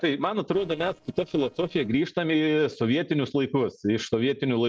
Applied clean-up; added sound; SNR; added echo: neural separator model SepFormer DNS4.